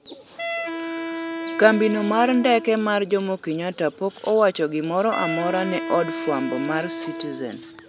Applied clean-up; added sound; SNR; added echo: none; Wind instrument, woodwind instrument; 9 dB; none.